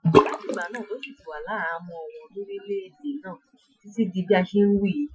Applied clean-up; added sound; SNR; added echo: classical method Wiener filter.